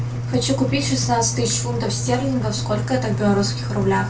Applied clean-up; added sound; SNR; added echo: none; Engine; 3 dB; reverberation time 0.2 s.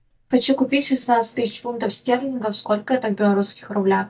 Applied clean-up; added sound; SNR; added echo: neural mask model DeepFilterNet 3.